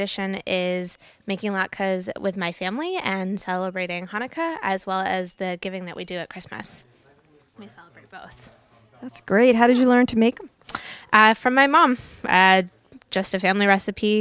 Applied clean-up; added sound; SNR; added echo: none; none; none; none.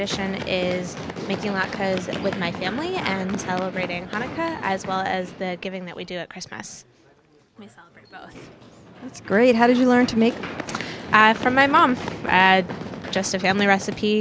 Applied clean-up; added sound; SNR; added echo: none; Run; 11 dB; none.